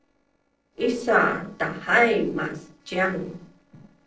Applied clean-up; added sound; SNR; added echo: neural separator model SepFormer DNS4.